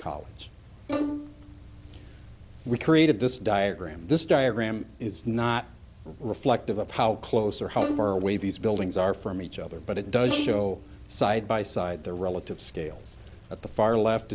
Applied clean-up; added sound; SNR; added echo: none; Bowed string instrument; 9 dB; none.